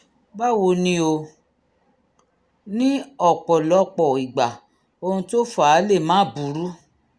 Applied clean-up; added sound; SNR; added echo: none; none; none; none.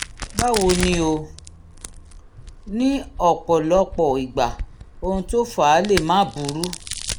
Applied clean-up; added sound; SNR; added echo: none; Crack; 10 dB; none.